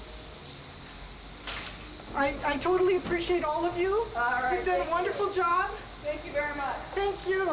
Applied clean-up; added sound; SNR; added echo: none; Train; 12 dB; none.